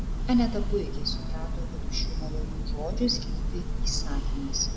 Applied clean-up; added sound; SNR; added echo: none; Church bell; -3 dB; none.